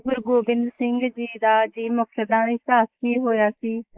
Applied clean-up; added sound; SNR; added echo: neural mask model Resemble Enhance denoiser.